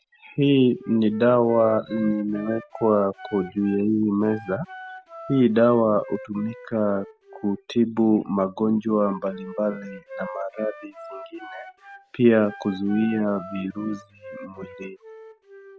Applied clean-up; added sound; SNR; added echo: none; Wind instrument, woodwind instrument; 18 dB; none.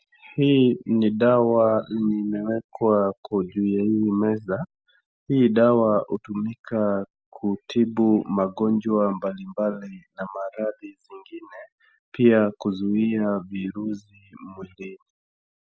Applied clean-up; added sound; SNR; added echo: none; none; none; none.